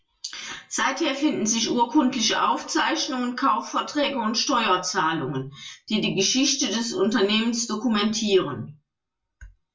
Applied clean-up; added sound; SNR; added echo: none; none; none; reverberation time 0.2 s.